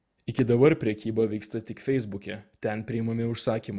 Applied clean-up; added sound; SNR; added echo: none; none; none; none.